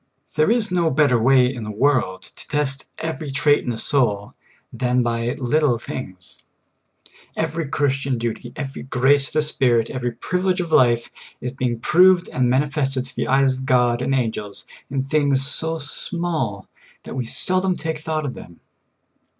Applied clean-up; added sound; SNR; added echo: none; none; none; none.